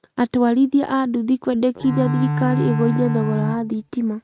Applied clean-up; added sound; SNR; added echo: neural mask model RNNoise.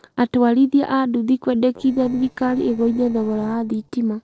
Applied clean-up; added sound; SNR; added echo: neural separator model SepFormer DNS4.